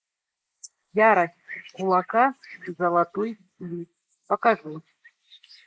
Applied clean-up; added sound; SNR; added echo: neural mask model Resemble Enhance denoiser.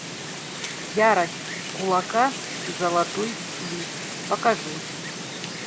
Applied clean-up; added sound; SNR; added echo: none; Wind; 6 dB; none.